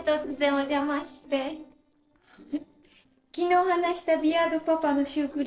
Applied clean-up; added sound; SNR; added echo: neural separator model SepFormer DNS4.